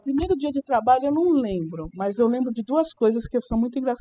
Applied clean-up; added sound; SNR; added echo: classical method spectral subtraction.